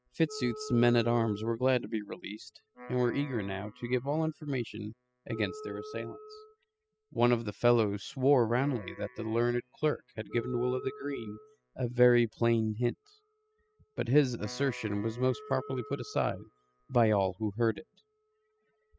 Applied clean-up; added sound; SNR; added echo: classical method spectral subtraction.